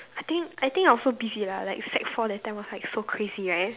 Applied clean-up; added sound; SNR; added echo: none; none; none; none.